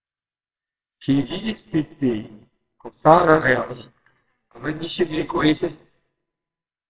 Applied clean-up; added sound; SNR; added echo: neural separator model SepFormer WHAMR!.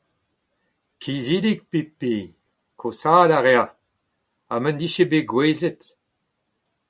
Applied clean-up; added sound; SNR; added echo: none; none; none; none.